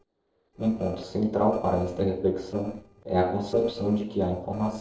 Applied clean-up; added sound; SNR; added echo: neural separator model SepFormer DNS4.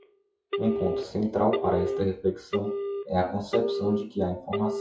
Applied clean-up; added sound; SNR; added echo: classical method WPE with log-MMSE.